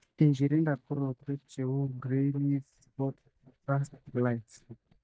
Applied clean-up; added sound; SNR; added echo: neural mask model DeepFilterNet 3.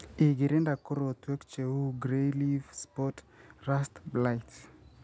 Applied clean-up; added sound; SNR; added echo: none; none; none; none.